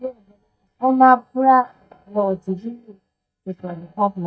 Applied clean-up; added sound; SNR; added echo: neural mask model DeepFilterNet 3.